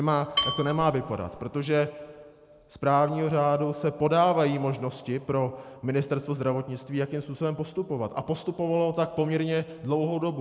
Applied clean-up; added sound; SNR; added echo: none; Dishes, pots, and pans / Glass / Bell; 2 dB; none.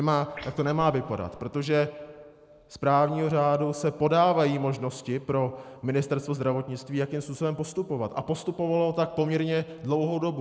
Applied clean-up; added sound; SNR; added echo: neural mask model Resemble Enhance denoiser.